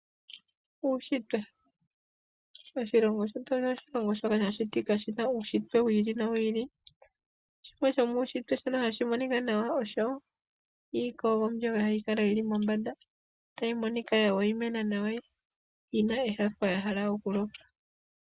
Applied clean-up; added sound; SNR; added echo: none; none; none; none.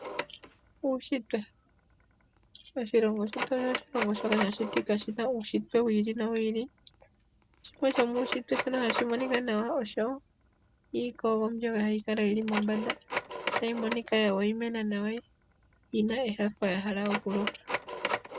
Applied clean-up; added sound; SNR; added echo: none; Telephone; 9 dB; none.